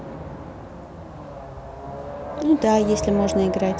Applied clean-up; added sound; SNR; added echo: none; Thunder; 19 dB; none.